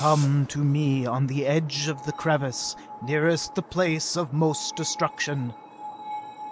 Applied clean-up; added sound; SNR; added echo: none; Screech; 15 dB; none.